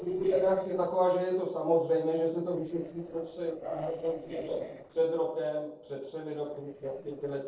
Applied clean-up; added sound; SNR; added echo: neural separator model SepFormer DNS4.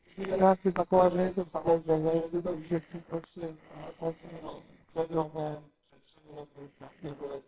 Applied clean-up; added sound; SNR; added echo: neural separator model SepFormer WHAMR!.